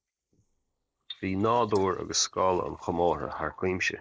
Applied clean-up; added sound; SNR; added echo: neural mask model Resemble Enhance denoiser.